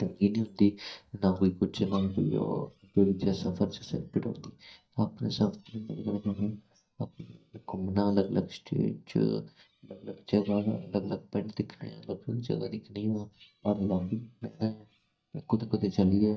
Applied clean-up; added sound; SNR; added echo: neural mask model DeepFilterNet 3.